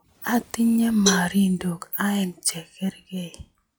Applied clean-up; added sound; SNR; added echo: classical method log-MMSE.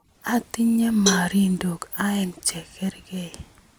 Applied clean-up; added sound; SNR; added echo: none; Cowbell; 8 dB; none.